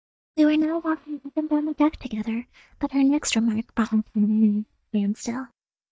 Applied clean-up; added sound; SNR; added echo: neural mask model DeepFilterNet 3.